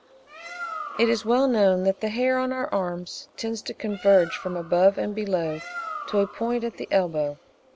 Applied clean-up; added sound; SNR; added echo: none; Bird; 16 dB; none.